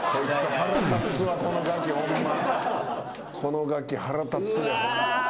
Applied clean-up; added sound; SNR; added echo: none; none; none; none.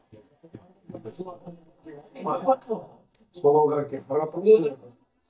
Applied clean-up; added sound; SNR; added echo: neural mask model DeepFilterNet 3.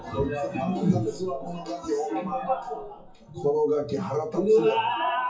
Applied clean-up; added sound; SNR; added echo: classical method WPE with log-MMSE.